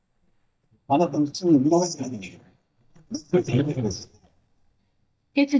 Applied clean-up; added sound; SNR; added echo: neural mask model DeepFilterNet 3.